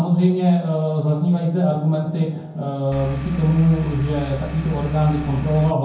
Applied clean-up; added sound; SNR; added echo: none; Engine; 12 dB; reverberation time 0.9 s.